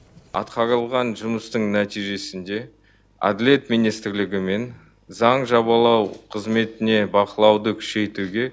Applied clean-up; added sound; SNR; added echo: none; none; none; none.